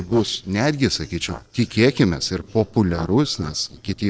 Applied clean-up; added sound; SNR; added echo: neural separator model SepFormer DNS4.